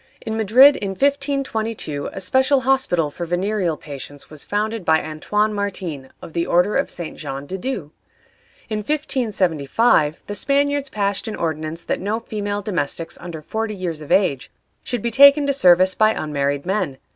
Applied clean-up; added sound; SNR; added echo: none; none; none; none.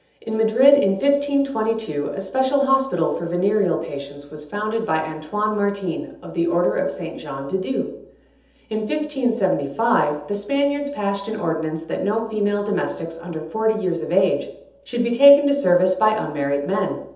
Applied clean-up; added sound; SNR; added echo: none; none; none; reverberation time 0.8 s.